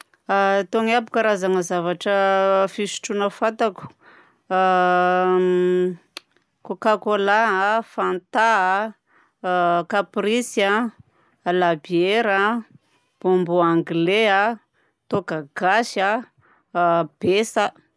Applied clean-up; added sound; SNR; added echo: none; none; none; none.